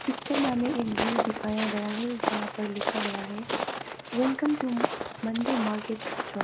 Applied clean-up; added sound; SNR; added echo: none; Walk, footsteps; 2 dB; none.